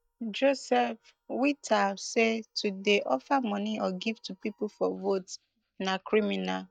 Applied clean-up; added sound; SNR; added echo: neural mask model DeepFilterNet 3.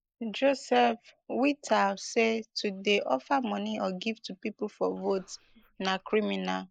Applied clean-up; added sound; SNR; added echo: neural mask model Resemble Enhance denoiser.